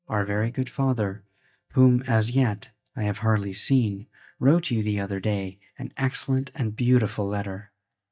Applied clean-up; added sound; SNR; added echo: neural mask model DeepFilterNet 3.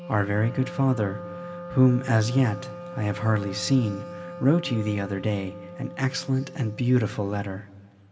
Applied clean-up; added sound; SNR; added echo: none; Wind instrument, woodwind instrument; 14 dB; reverberation time 1.8 s.